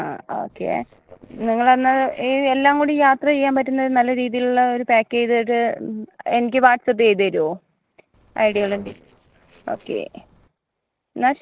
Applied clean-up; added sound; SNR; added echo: neural separator model SepFormer DNS4.